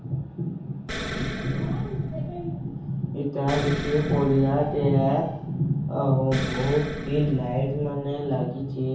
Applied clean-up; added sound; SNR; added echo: none; Explosion; 11 dB; reverberation time 0.7 s.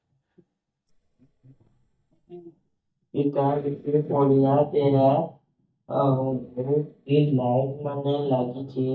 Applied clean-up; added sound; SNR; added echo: neural mask model DeepFilterNet 3.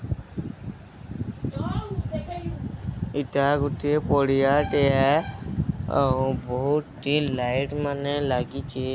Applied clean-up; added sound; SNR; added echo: none; none; none; none.